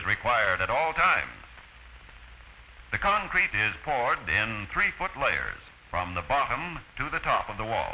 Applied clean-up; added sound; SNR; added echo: none; none; none; none.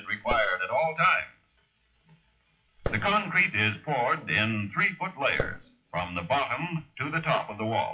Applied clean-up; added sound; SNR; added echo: classical method WPE with log-MMSE.